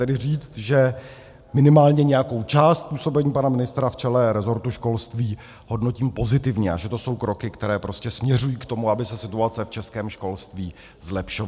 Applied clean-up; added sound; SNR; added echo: none; none; none; none.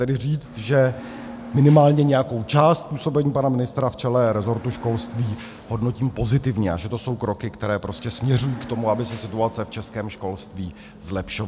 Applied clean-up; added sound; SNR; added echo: none; Hiss / Bus / Engine; 18 dB; none.